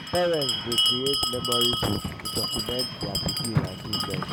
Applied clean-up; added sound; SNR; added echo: none; Bell; -3 dB; none.